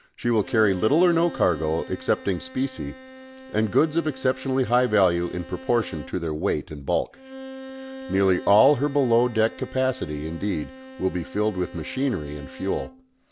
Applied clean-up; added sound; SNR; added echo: none; Bowed string instrument; 17 dB; none.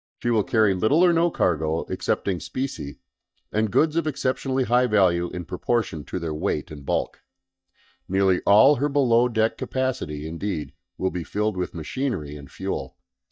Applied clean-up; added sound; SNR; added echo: neural mask model DeepFilterNet 3.